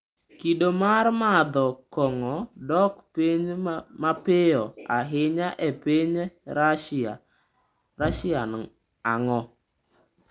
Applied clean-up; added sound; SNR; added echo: none; none; none; none.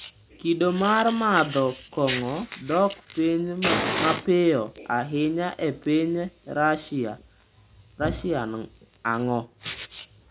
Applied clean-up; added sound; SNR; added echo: none; Fire; 11 dB; none.